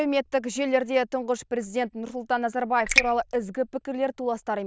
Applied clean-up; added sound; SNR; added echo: neural diffusion model UNIVERSE++.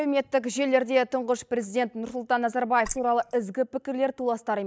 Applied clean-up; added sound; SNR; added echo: neural mask model DeepFilterNet 3.